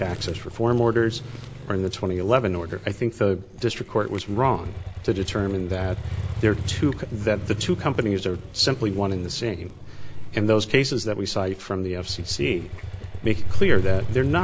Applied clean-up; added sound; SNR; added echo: none; Chewing, mastication + Motorcycle; 3 dB; none.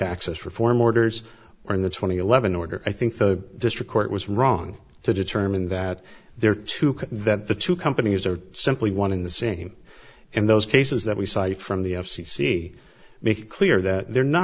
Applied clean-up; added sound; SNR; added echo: none; none; none; none.